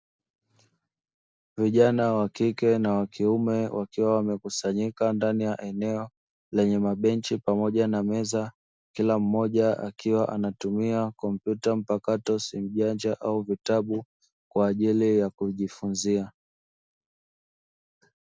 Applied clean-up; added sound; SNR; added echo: none; none; none; none.